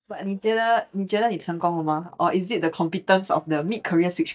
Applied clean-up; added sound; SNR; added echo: neural mask model DeepFilterNet 3.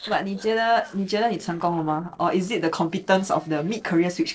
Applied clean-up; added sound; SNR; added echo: neural separator model SepFormer DNS4.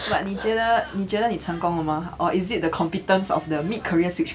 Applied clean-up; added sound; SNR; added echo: none; none; none; none.